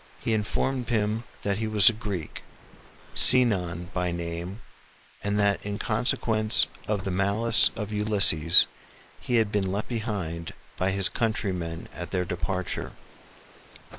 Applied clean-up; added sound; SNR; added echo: neural mask model Resemble Enhance denoiser.